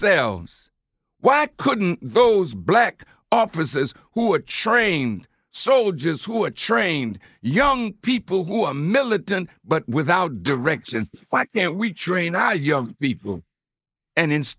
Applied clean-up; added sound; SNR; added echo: neural mask model Resemble Enhance denoiser.